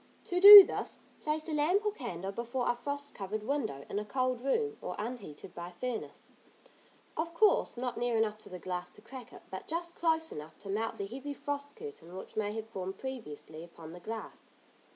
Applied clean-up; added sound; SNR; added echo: none; none; none; none.